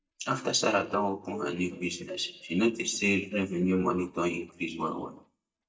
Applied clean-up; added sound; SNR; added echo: neural mask model DeepFilterNet 3.